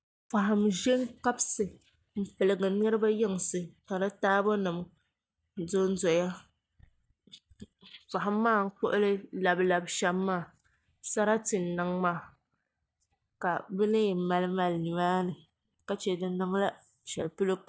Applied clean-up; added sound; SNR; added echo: neural mask model DeepFilterNet 3.